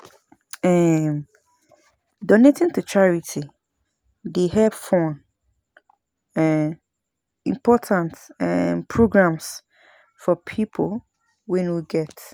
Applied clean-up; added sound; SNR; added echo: none; none; none; none.